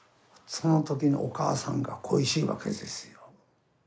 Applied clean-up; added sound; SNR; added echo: none; none; none; none.